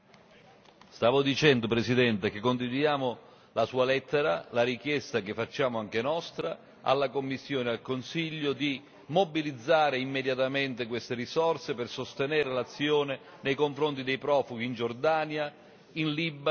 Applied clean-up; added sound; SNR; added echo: none; none; none; none.